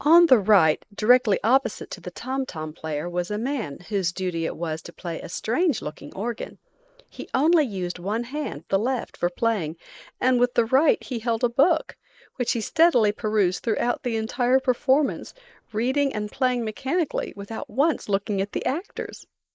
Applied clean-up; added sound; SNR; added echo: neural mask model Resemble Enhance denoiser.